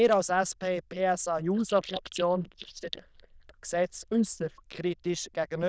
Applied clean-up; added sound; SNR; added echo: neural diffusion model UNIVERSE++.